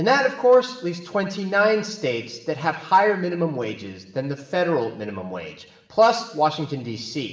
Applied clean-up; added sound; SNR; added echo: none; none; none; reverberation time 0.9 s.